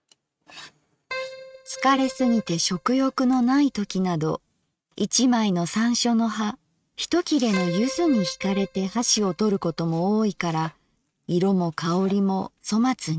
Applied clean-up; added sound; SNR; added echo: neural mask model RNNoise.